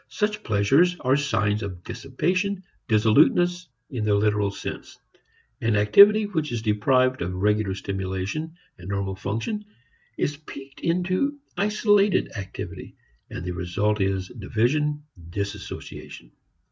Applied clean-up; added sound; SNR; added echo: none; none; none; none.